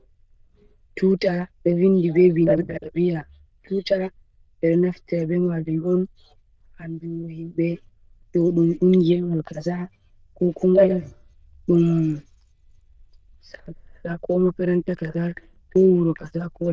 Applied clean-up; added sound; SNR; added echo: neural diffusion model UNIVERSE++.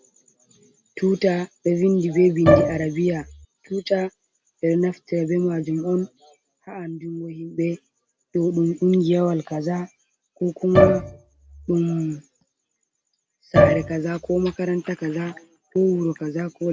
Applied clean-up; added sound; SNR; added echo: none; Bowed string instrument; -3 dB; none.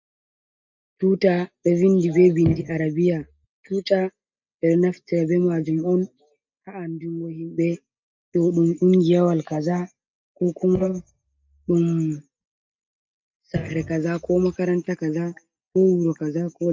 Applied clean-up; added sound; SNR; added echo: neural mask model DeepFilterNet 3.